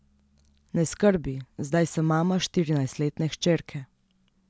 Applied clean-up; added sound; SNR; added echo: none; none; none; none.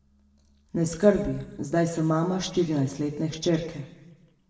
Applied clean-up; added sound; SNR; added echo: none; none; none; reverberation time 1.0 s.